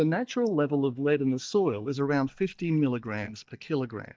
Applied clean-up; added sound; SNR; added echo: neural mask model DeepFilterNet 3.